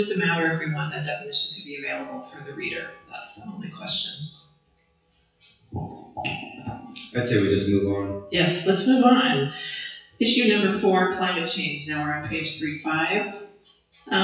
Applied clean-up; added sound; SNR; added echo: classical method WPE with log-MMSE.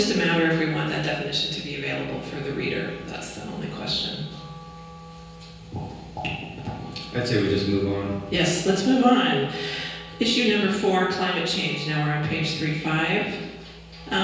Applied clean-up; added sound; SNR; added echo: none; Wind instrument, woodwind instrument; 20 dB; reverberation time 1.2 s.